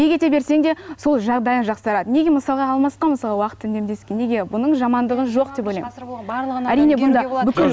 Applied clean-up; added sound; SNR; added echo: none; none; none; none.